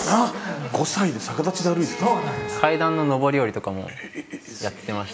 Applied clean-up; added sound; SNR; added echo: none; Bowed string instrument; 12 dB; none.